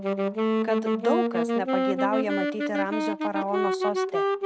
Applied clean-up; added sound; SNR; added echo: none; Wind instrument, woodwind instrument; -5 dB; none.